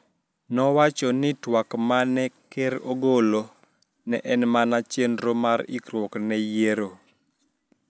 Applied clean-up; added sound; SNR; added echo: none; none; none; none.